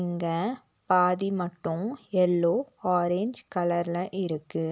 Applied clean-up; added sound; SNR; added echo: none; none; none; none.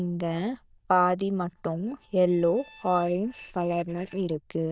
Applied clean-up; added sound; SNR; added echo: neural diffusion model UNIVERSE++.